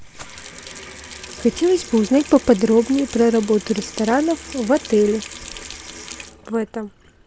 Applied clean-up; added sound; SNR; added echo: none; Sink (filling or washing) / Water tap, faucet; 16 dB; none.